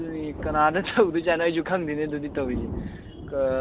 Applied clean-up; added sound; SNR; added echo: none; Thunder; 11 dB; none.